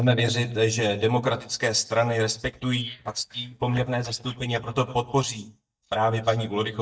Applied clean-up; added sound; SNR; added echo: neural mask model DeepFilterNet 3.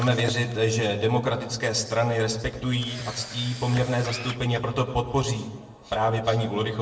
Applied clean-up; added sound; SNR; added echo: none; Camera; 18 dB; reverberation time 0.7 s.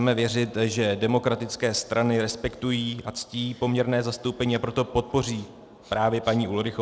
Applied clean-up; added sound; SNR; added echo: none; none; none; none.